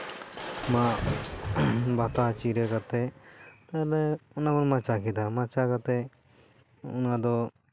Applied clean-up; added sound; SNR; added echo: none; Crushing; 11 dB; none.